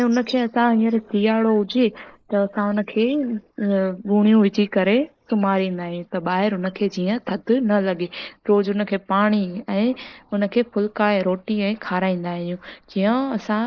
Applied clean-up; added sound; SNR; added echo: neural mask model Resemble Enhance denoiser.